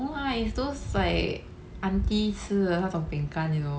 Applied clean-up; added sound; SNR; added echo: none; none; none; none.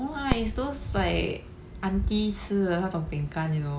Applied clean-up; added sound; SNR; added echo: none; Fireworks; 11 dB; none.